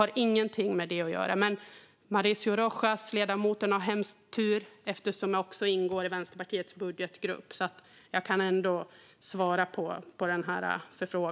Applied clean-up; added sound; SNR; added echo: none; none; none; none.